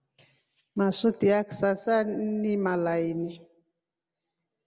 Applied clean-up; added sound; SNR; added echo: none; none; none; none.